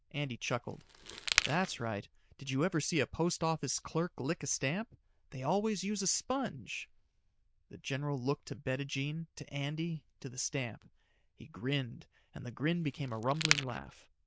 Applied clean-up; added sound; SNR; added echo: neural diffusion model UNIVERSE++.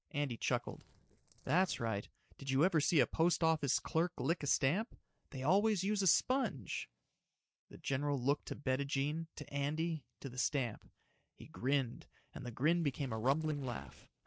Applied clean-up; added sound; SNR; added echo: neural separator model SepFormer DNS4.